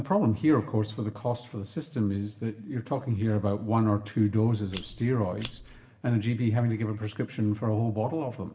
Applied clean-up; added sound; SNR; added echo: none; Scissors; 6 dB; reverberation time 1.9 s.